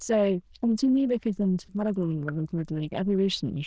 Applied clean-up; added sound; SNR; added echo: neural diffusion model UNIVERSE++.